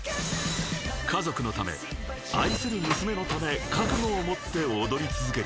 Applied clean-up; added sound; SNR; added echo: none; Door; 10 dB; none.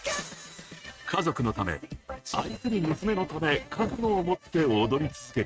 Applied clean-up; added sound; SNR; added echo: neural mask model RNNoise.